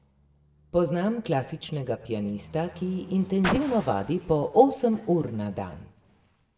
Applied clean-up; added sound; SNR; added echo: none; Car; 14 dB; reverberation time 0.6 s.